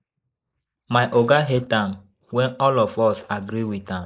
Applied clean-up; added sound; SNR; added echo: neural mask model Resemble Enhance denoiser.